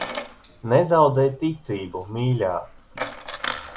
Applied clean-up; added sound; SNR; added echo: none; Coin (dropping); 11 dB; none.